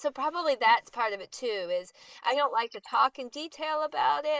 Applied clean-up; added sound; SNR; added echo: neural mask model Resemble Enhance denoiser.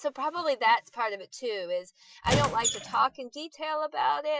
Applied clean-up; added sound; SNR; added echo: classical method Wiener filter.